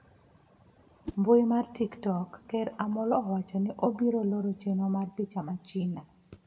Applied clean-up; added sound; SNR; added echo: none; Whoosh, swoosh, swish; 19 dB; reverberation time 0.9 s.